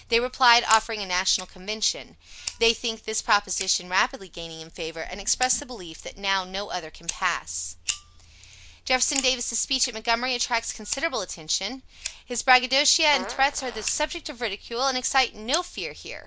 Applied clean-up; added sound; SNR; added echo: none; Fart + Fire; 14 dB; none.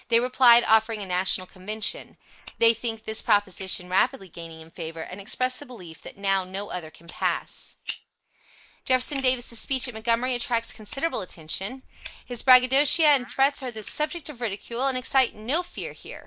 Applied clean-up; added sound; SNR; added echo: neural mask model Resemble Enhance denoiser.